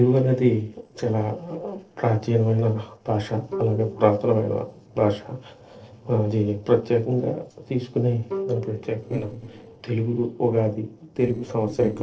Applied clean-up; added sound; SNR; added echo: neural separator model SepFormer DNS4.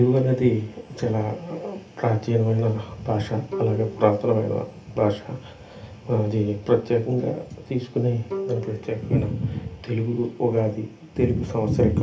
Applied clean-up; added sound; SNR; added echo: none; Bowed string instrument; 17 dB; reverberation time 0.3 s.